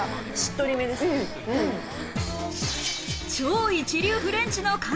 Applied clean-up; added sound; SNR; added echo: none; Breathing; 12 dB; none.